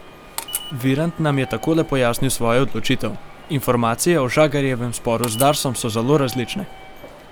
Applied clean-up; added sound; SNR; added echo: none; Walk, footsteps / Subway, metro, underground; 16 dB; none.